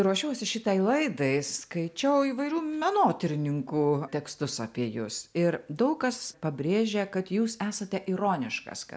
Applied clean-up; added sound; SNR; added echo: none; none; none; none.